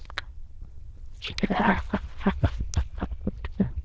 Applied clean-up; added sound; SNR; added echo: neural diffusion model UNIVERSE++.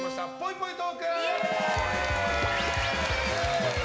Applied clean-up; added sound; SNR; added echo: none; Keyboard (musical); 14 dB; none.